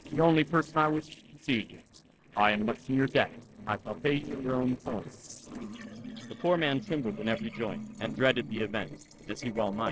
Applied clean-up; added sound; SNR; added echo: neural separator model SepFormer DNS4.